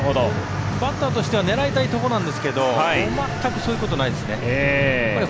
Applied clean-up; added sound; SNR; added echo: none; Gong; 15 dB; none.